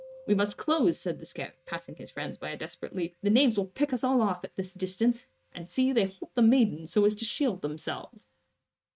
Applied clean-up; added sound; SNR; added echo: neural mask model RNNoise.